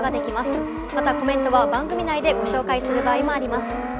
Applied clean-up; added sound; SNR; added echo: none; Brass instrument + Brass instrument; 1 dB; none.